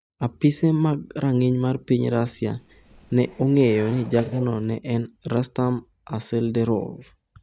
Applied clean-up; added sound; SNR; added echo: neural mask model DeepFilterNet 3.